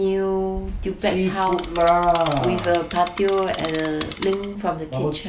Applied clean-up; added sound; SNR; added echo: none; Insect; 9 dB; none.